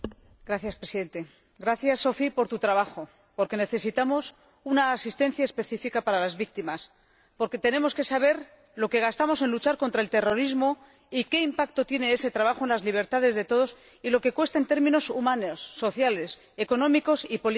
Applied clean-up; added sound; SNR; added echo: none; none; none; none.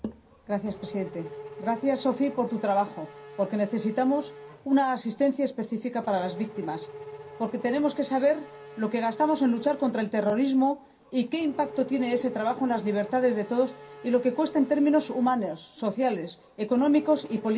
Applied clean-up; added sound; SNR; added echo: none; Race car, auto racing / Accelerating, revving, vroom; 17 dB; reverberation time 0.3 s.